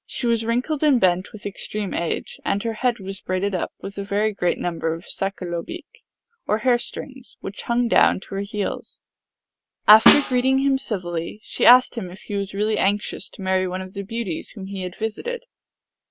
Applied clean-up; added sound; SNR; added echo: none; Snare drum; 0 dB; none.